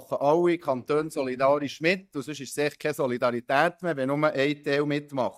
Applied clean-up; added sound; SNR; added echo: neural mask model DeepFilterNet 3.